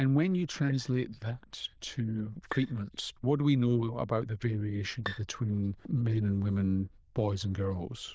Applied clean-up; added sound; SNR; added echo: neural diffusion model UNIVERSE++.